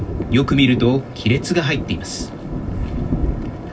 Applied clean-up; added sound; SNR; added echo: none; Thunder; 5 dB; reverberation time 0.4 s.